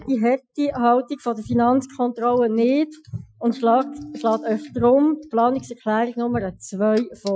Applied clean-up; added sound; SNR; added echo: classical method Wiener filter.